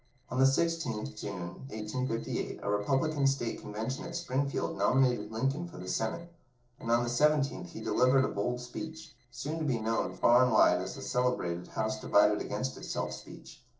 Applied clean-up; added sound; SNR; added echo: neural separator model SepFormer DNS4.